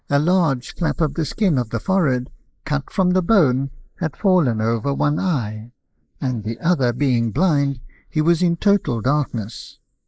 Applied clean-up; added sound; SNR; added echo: neural mask model Resemble Enhance denoiser.